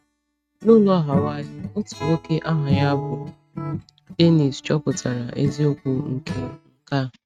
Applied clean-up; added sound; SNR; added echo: neural mask model RNNoise.